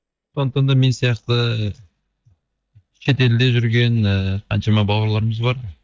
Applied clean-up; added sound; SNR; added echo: neural mask model DeepFilterNet 3.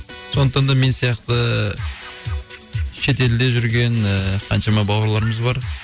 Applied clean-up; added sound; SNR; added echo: none; none; none; none.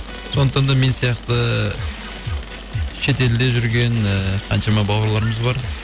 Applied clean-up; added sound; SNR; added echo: none; Mechanisms / Bicycle; 13 dB; none.